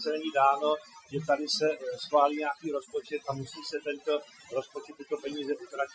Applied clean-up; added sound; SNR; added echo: classical method Wiener filter.